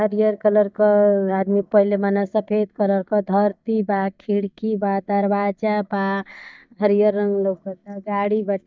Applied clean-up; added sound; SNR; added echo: neural mask model DeepFilterNet 3.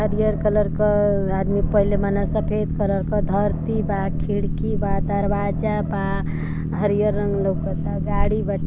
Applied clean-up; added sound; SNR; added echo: none; Boat, Water vehicle; -1 dB; none.